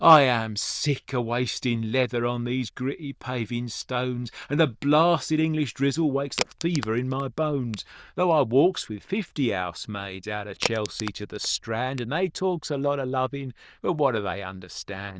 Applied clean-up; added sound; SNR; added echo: neural diffusion model UNIVERSE++.